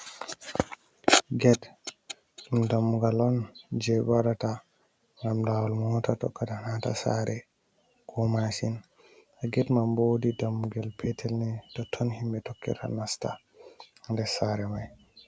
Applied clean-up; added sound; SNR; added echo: none; none; none; none.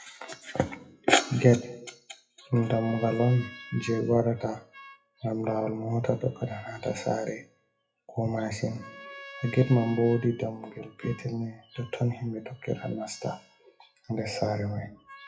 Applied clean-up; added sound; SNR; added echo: classical method WPE with log-MMSE.